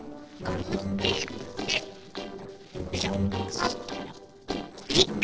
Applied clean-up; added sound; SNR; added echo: neural separator model SepFormer DNS4.